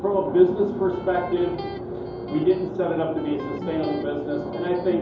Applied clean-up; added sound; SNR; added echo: none; Electric guitar; 17 dB; reverberation time 2.8 s.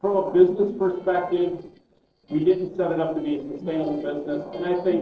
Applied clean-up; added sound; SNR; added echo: neural separator model SepFormer DNS4.